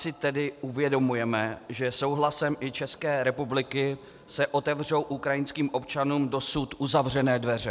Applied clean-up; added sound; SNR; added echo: none; none; none; none.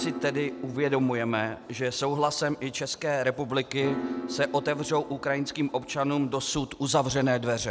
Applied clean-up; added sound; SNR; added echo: none; Piano; 12 dB; none.